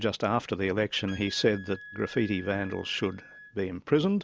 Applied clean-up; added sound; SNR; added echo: none; Wind instrument, woodwind instrument; 18 dB; none.